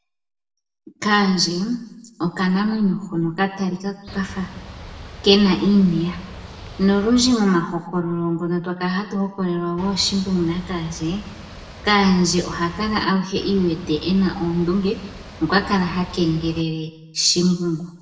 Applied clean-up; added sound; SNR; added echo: none; Boat, Water vehicle; 15 dB; reverberation time 0.8 s.